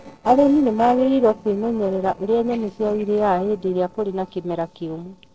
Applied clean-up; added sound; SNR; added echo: neural separator model SepFormer DNS4.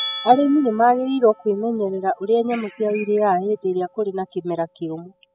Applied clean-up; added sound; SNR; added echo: classical method spectral subtraction.